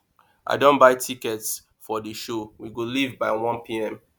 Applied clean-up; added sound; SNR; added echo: none; none; none; none.